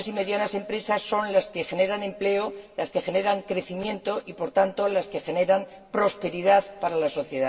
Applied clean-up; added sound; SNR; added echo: none; none; none; reverberation time 1.8 s.